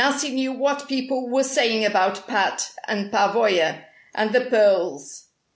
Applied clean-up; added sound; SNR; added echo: none; none; none; none.